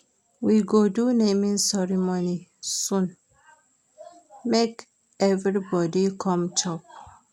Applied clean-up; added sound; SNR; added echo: none; none; none; none.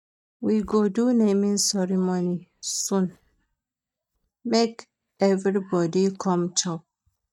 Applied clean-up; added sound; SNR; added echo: neural mask model DeepFilterNet 3.